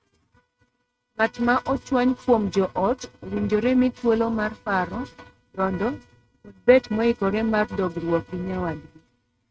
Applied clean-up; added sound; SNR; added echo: neural mask model RNNoise.